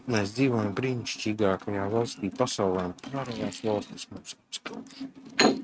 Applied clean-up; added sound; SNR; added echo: neural mask model RNNoise.